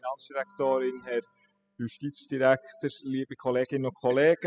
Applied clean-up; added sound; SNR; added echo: classical method spectral subtraction.